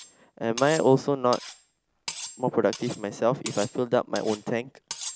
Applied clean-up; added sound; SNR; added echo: none; Cutlery, silverware; 14 dB; none.